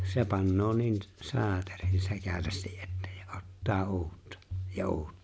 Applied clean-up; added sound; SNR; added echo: none; none; none; none.